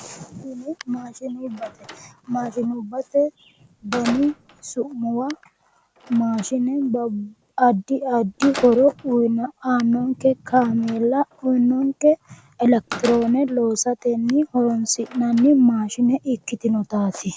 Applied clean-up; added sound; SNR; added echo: none; Slam; 19 dB; none.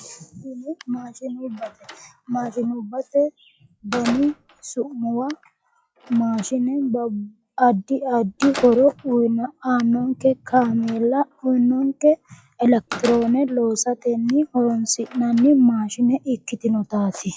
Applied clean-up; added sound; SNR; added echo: classical method log-MMSE.